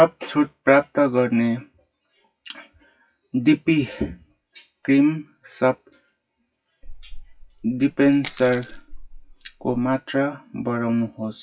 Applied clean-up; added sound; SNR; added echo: classical method WPE with log-MMSE.